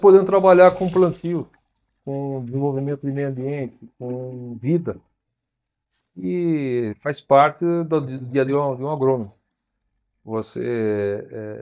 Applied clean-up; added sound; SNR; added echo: neural mask model DeepFilterNet 3.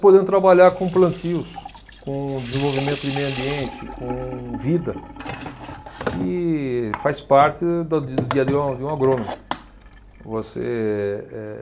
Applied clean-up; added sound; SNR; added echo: none; Sink (filling or washing) / Water tap, faucet; 12 dB; none.